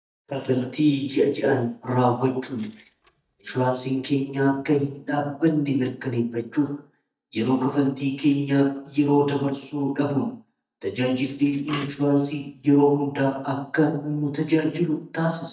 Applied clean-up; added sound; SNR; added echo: neural mask model DeepFilterNet 3.